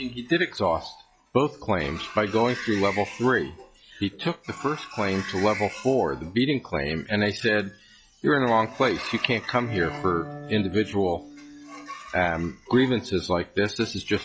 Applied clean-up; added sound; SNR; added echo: classical method log-MMSE.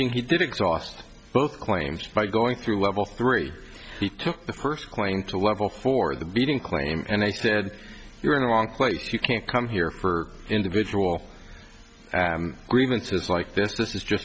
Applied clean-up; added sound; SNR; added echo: none; none; none; none.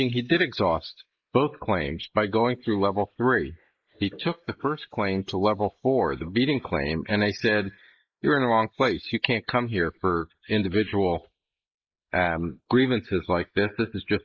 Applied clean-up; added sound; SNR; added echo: neural mask model Resemble Enhance denoiser.